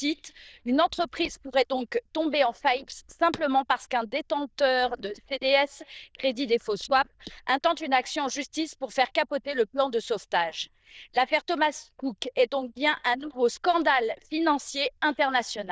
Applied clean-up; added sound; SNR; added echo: neural diffusion model UNIVERSE++.